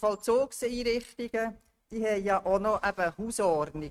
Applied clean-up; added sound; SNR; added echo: neural mask model RNNoise.